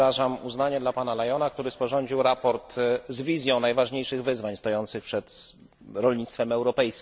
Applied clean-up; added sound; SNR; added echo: none; none; none; none.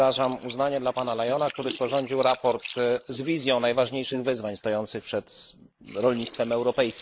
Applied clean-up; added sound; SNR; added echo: neural mask model Resemble Enhance denoiser.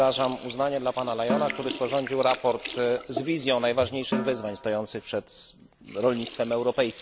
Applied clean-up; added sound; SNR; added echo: none; Snare drum + Sink (filling or washing); 6 dB; none.